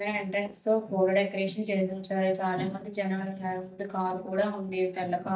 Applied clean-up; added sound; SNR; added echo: neural mask model DeepFilterNet 3.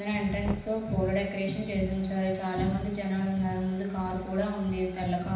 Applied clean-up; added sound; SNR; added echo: none; Knock; 17 dB; reverberation time 0.9 s.